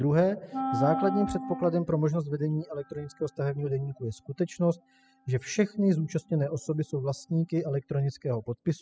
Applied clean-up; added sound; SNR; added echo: classical method spectral subtraction.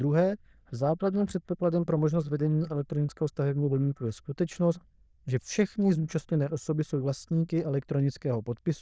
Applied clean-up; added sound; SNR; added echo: neural diffusion model UNIVERSE++.